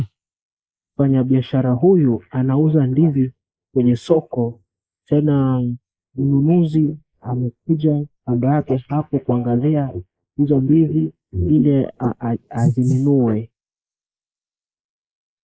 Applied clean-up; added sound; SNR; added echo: neural mask model Resemble Enhance denoiser.